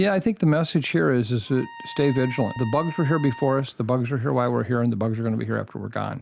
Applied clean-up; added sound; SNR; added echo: none; Trumpet; 18 dB; none.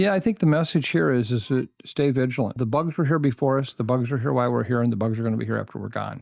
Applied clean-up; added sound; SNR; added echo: neural mask model DeepFilterNet 3.